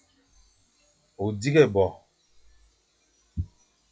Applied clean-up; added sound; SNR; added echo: classical method log-MMSE.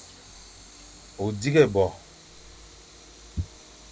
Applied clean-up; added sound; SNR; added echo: none; Train; 20 dB; none.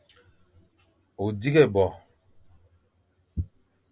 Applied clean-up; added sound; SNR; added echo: none; none; none; none.